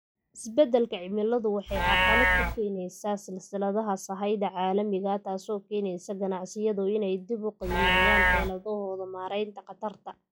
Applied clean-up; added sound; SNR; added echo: classical method log-MMSE.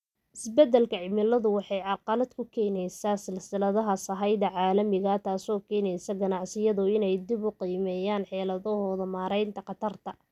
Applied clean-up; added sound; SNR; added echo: none; none; none; none.